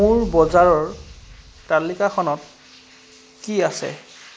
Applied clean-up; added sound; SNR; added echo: none; Fire; 17 dB; none.